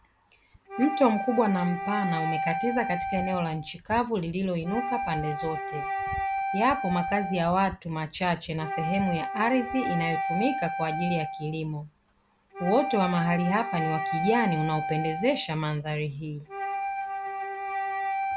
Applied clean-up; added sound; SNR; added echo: none; Wind instrument, woodwind instrument; 4 dB; none.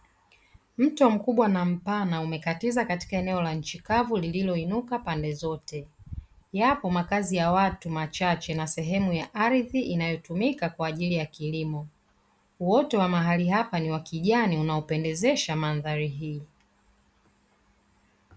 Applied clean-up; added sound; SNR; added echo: none; none; none; none.